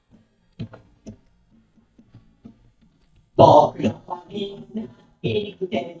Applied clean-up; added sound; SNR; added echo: neural mask model DeepFilterNet 3.